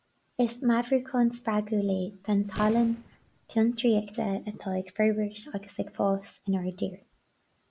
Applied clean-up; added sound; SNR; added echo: none; Boom; 16 dB; none.